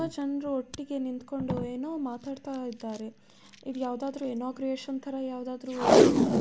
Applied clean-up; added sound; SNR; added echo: none; Packing tape, duct tape; -4 dB; none.